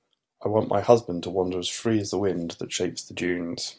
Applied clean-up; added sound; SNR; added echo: none; none; none; none.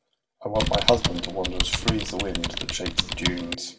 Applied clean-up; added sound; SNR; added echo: none; Typing; -2 dB; reverberation time 1.2 s.